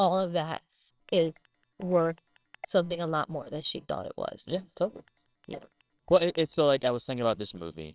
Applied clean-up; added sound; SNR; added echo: neural separator model SepFormer WHAMR!.